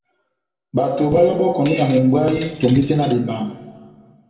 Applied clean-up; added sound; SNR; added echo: none; Shatter; 18 dB; reverberation time 1.3 s.